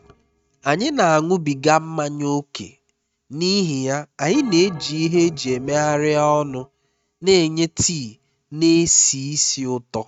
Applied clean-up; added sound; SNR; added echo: neural mask model RNNoise.